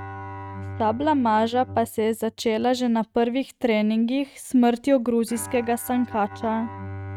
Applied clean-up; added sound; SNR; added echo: neural mask model RNNoise.